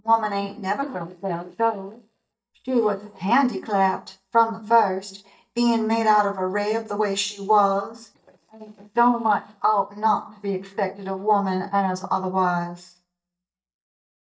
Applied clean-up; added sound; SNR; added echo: neural mask model DeepFilterNet 3.